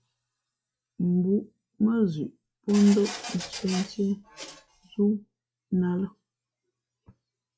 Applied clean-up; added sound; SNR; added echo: classical method log-MMSE.